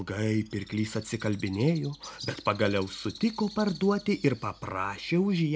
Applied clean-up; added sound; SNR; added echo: none; Bird; 20 dB; none.